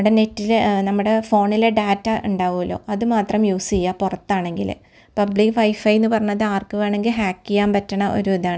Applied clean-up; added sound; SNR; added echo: none; none; none; none.